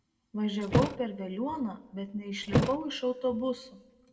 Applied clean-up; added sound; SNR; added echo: none; Thump, thud; 0 dB; reverberation time 0.7 s.